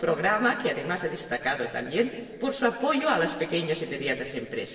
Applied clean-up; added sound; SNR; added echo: none; none; none; reverberation time 1.9 s.